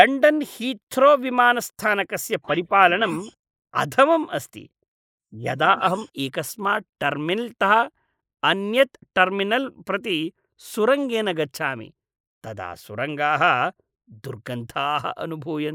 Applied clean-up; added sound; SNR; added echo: neural mask model Resemble Enhance denoiser.